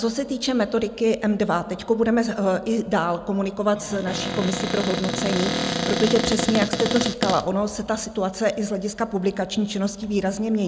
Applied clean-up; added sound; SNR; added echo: none; Cupboard open or close; 3 dB; none.